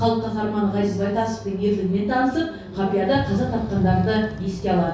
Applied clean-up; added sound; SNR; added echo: none; Motorcycle; 18 dB; reverberation time 0.6 s.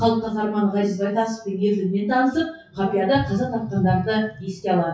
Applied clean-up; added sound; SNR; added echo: classical method WPE with log-MMSE.